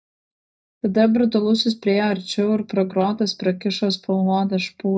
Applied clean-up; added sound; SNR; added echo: neural mask model DeepFilterNet 3.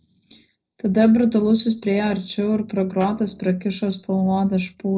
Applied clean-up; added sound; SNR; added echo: neural separator model SepFormer DNS4.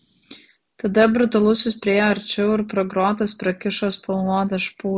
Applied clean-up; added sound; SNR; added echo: none; none; none; none.